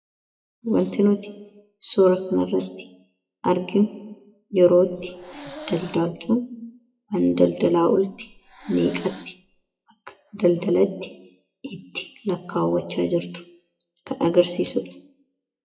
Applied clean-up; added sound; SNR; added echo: classical method WPE with log-MMSE.